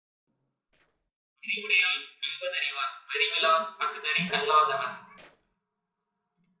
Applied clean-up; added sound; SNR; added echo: neural separator model SepFormer DNS4.